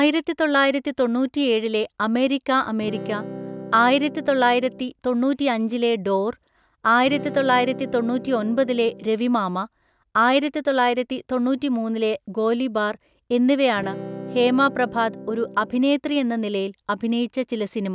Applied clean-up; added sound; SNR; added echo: none; Electric guitar / Strum; 13 dB; none.